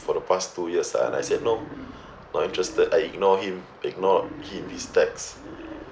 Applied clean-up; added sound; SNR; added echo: none; Wild animals; 16 dB; none.